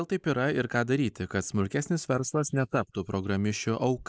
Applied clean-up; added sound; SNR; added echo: neural mask model Resemble Enhance denoiser.